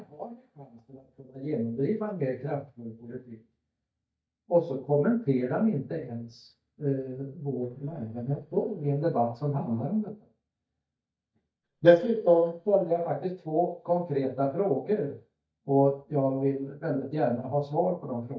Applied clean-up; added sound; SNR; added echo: neural mask model DeepFilterNet 3.